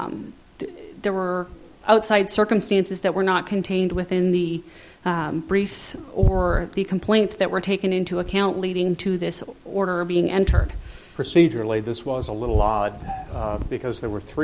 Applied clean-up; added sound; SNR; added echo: none; none; none; none.